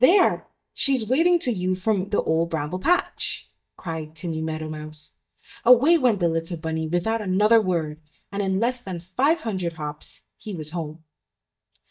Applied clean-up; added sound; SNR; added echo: neural mask model DeepFilterNet 3.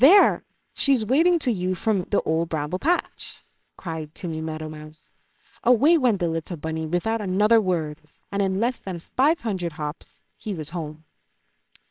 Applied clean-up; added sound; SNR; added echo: neural separator model SepFormer WHAMR!.